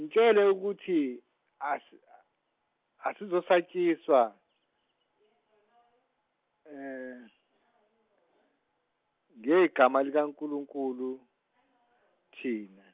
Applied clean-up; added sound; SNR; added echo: none; none; none; none.